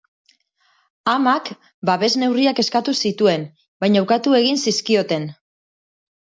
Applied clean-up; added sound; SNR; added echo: none; none; none; none.